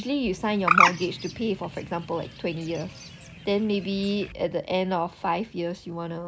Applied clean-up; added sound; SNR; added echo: none; Bird; 0 dB; none.